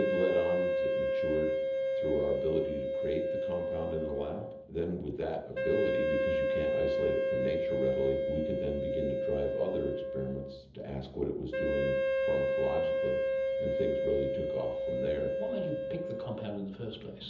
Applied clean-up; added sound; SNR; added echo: none; Wind instrument, woodwind instrument; -3 dB; reverberation time 0.7 s.